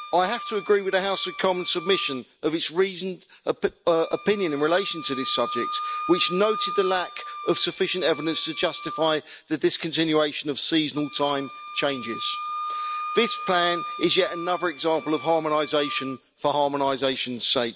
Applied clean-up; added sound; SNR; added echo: none; Wind instrument, woodwind instrument; 10 dB; none.